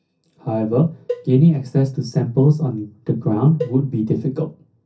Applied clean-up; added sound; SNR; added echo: none; Cowbell; 14 dB; reverberation time 0.3 s.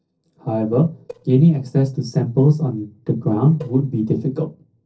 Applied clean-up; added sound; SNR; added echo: neural separator model SepFormer DNS4.